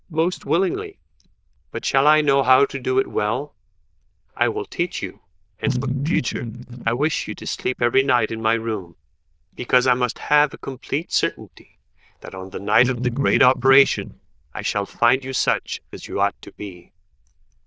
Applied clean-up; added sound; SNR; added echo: neural diffusion model UNIVERSE++.